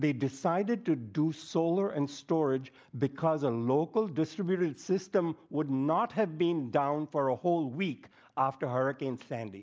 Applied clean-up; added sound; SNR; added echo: none; none; none; none.